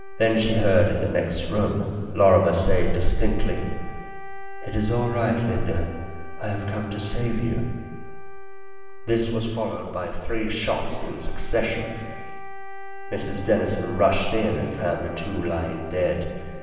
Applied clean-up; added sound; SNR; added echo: none; Wind instrument, woodwind instrument; 19 dB; reverberation time 1.6 s.